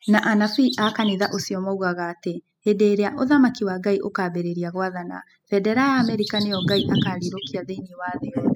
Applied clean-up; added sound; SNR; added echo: classical method spectral subtraction.